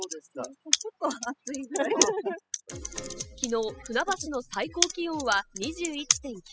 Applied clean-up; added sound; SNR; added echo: classical method spectral subtraction.